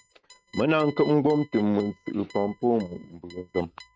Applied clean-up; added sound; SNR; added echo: neural mask model RNNoise.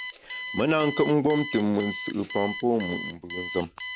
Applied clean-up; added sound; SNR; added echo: none; Alarm; 8 dB; none.